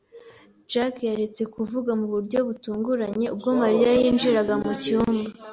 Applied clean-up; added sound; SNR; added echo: none; none; none; none.